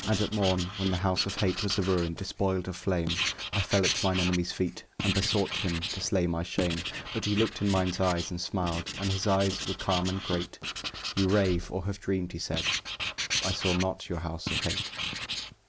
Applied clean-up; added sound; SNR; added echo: none; Writing; 6 dB; none.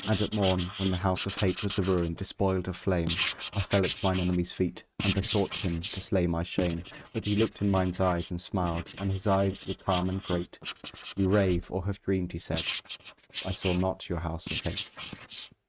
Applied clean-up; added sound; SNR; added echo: neural mask model RNNoise.